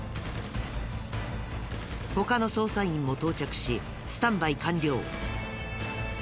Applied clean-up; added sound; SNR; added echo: none; none; none; none.